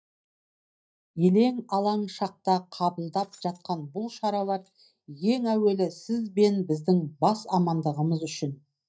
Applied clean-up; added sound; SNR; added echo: neural mask model DeepFilterNet 3.